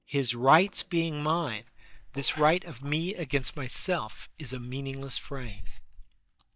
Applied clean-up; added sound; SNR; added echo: neural mask model DeepFilterNet 3.